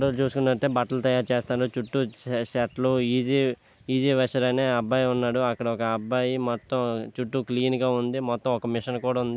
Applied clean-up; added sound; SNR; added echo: none; none; none; none.